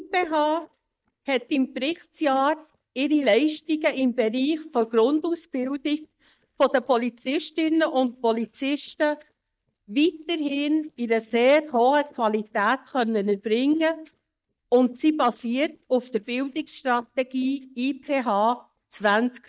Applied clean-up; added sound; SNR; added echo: neural mask model DeepFilterNet 3.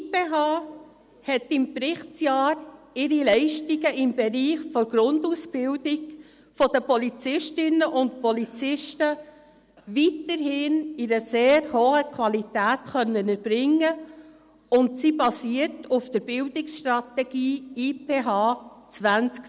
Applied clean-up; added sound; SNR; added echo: none; none; none; none.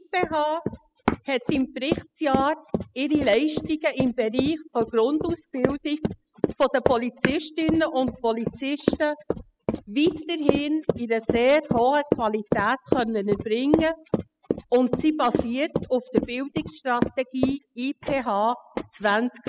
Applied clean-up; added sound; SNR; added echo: classical method spectral subtraction.